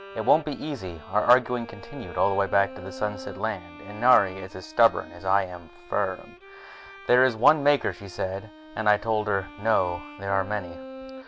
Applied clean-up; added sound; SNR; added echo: none; Bowed string instrument; 17 dB; none.